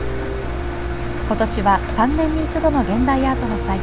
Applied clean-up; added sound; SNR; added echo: none; Engine; 3 dB; none.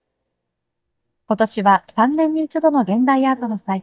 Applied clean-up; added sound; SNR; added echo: neural mask model DeepFilterNet 3.